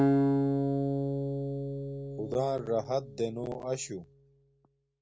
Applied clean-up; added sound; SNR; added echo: none; Acoustic guitar; -5 dB; none.